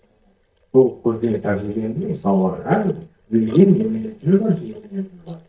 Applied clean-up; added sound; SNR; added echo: neural mask model DeepFilterNet 3.